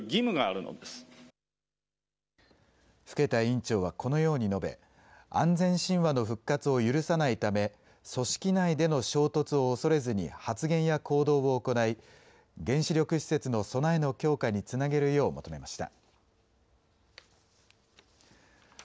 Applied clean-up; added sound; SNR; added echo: none; none; none; none.